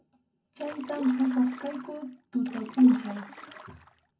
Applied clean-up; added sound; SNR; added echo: none; Stream; 17 dB; reverberation time 0.3 s.